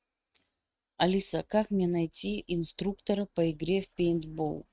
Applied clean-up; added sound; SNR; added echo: neural mask model RNNoise.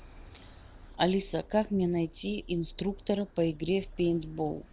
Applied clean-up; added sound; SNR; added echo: none; Subway, metro, underground; 18 dB; none.